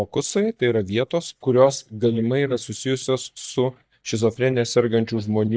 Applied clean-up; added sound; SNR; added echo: neural mask model DeepFilterNet 3.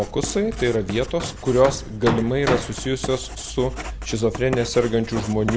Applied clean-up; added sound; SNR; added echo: none; Hammer + Writing; 8 dB; none.